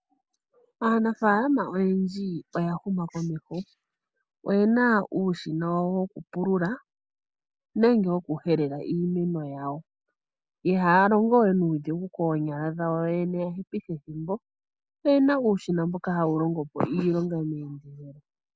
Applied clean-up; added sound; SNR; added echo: none; none; none; none.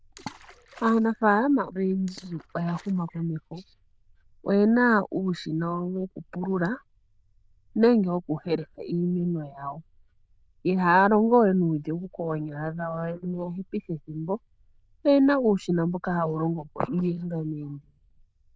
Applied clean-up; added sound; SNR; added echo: neural diffusion model UNIVERSE++.